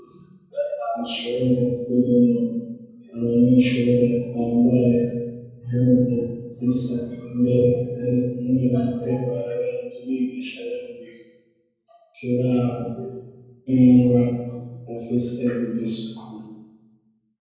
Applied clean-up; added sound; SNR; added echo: none; none; none; reverberation time 1.3 s.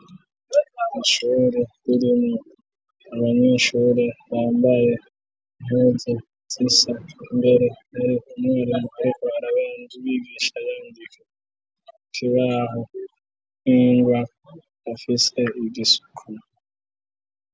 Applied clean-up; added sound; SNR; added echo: none; none; none; none.